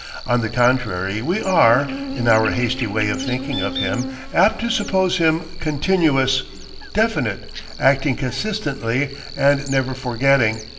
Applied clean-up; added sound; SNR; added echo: none; Buzz; 12 dB; reverberation time 1.5 s.